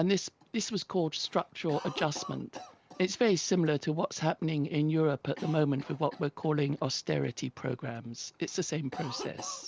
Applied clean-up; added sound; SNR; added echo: none; Cough; 18 dB; none.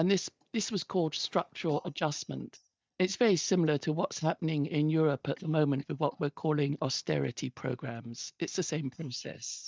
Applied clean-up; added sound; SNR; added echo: neural mask model DeepFilterNet 3.